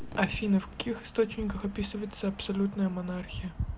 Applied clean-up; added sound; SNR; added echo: none; Fireworks; 18 dB; none.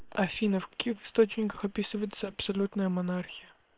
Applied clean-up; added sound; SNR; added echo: neural separator model SepFormer WHAM!.